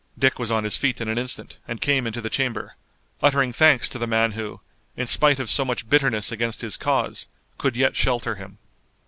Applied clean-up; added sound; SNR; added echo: none; none; none; none.